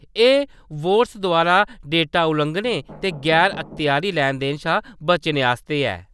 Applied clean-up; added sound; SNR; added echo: none; Knock; 18 dB; none.